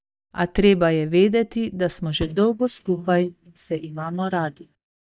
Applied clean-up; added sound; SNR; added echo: neural mask model DeepFilterNet 3.